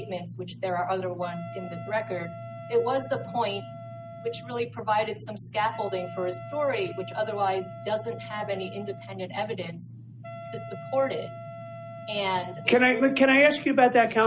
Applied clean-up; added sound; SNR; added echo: none; Wind instrument, woodwind instrument; 16 dB; none.